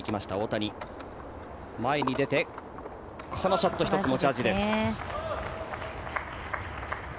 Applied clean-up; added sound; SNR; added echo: none; none; none; none.